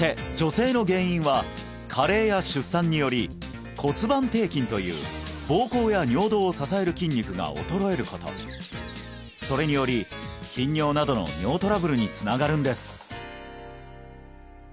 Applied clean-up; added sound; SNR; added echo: none; none; none; none.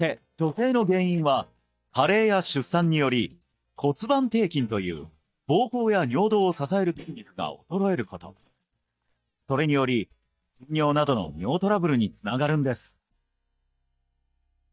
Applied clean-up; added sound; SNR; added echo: neural mask model DeepFilterNet 3.